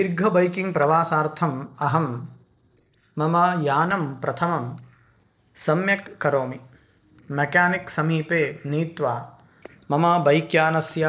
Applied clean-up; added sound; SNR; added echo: neural separator model SepFormer DNS4.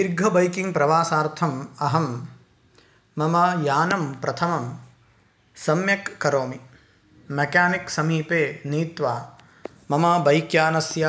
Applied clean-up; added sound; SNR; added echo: none; none; none; none.